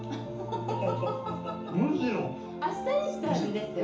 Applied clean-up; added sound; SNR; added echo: none; none; none; reverberation time 0.7 s.